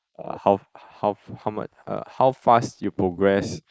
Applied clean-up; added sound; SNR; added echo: neural mask model Resemble Enhance denoiser.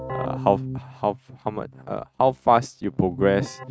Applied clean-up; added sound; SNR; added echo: neural mask model RNNoise.